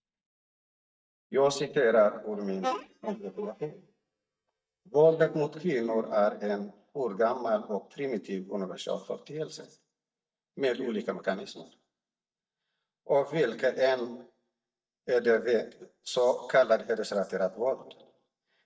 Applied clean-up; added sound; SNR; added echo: neural mask model DeepFilterNet 3.